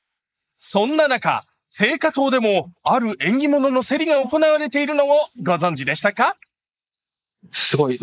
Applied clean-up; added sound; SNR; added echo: neural mask model Resemble Enhance denoiser.